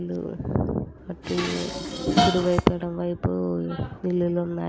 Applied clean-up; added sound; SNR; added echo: none; Dishes, pots, and pans; 5 dB; none.